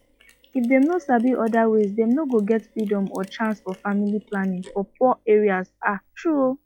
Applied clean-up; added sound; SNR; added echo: classical method log-MMSE.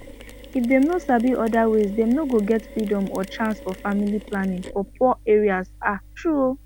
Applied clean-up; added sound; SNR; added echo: none; Mechanisms; 19 dB; none.